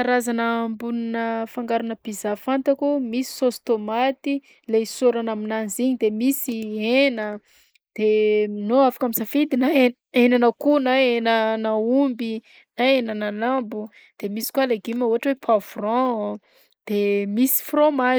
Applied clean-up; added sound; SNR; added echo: neural mask model Resemble Enhance denoiser.